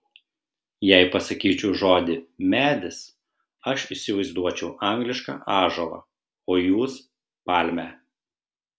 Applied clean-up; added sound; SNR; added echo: none; none; none; none.